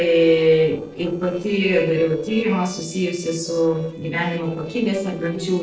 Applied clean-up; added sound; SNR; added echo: neural separator model SepFormer DNS4.